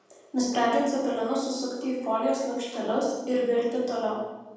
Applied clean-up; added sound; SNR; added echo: none; none; none; reverberation time 1.3 s.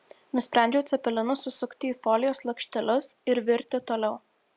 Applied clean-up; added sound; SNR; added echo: none; none; none; none.